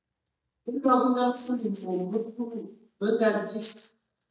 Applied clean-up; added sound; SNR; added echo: neural mask model DeepFilterNet 3.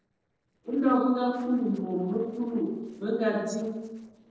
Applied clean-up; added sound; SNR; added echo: neural separator model SepFormer DNS4.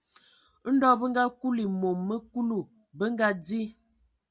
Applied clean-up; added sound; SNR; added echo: none; none; none; none.